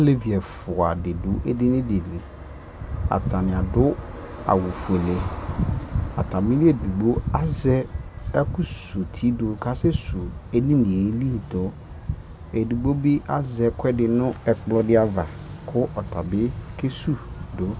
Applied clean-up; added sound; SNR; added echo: none; none; none; none.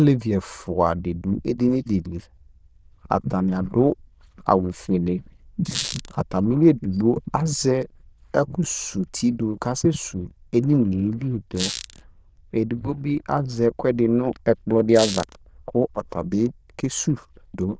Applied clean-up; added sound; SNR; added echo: neural diffusion model UNIVERSE++.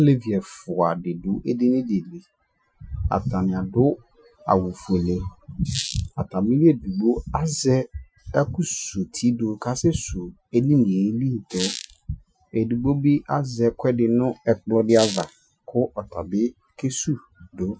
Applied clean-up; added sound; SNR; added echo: classical method Wiener filter.